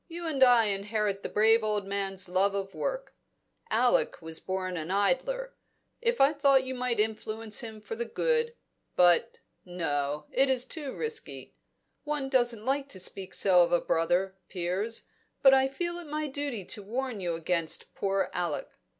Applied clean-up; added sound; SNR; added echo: none; none; none; none.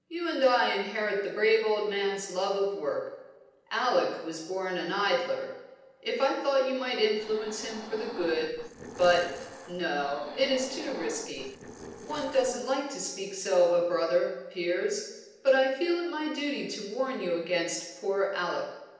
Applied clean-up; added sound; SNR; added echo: neural separator model SepFormer DNS4.